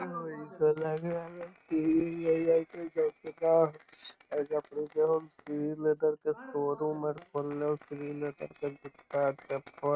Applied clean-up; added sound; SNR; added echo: neural mask model RNNoise.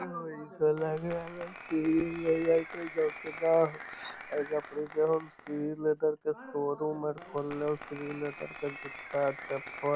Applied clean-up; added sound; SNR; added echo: none; Applause; 14 dB; none.